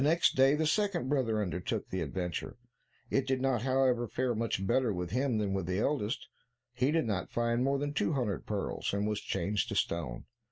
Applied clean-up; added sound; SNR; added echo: none; none; none; none.